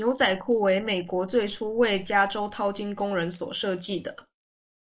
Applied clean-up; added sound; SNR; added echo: neural mask model Resemble Enhance denoiser.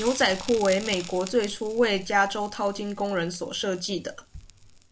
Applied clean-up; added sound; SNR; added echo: none; Crackle; 16 dB; none.